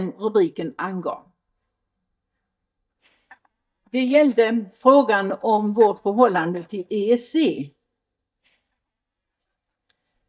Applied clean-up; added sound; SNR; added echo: neural mask model DeepFilterNet 3.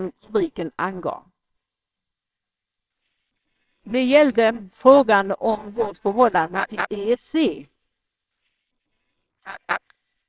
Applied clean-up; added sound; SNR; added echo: neural separator model SepFormer WHAMR!.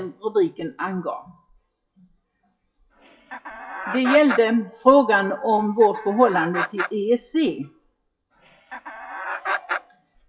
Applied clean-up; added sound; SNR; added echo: classical method WPE with log-MMSE.